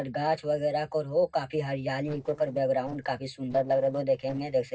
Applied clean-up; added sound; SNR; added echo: neural separator model SepFormer DNS4.